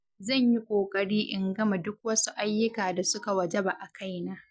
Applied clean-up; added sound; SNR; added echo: none; none; none; none.